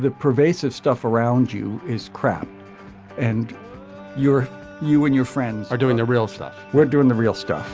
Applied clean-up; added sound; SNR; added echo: none; none; none; none.